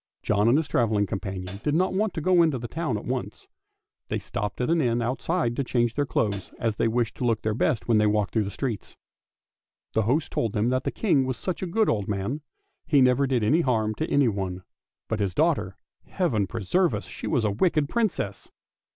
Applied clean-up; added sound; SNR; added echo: none; Hi-hat; 15 dB; none.